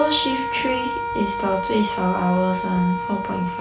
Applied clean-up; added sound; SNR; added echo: none; Wind instrument, woodwind instrument; 4 dB; none.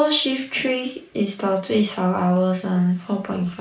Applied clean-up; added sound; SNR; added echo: neural mask model Resemble Enhance denoiser.